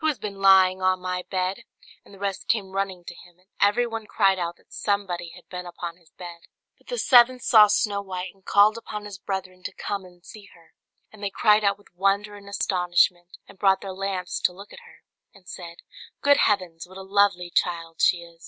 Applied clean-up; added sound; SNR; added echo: none; none; none; none.